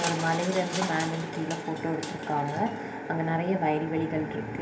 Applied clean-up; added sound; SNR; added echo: none; Crushing; 11 dB; reverberation time 0.3 s.